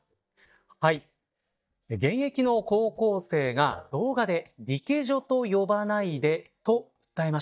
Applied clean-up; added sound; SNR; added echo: neural mask model DeepFilterNet 3.